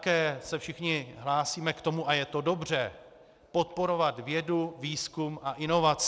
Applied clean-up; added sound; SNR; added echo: none; none; none; none.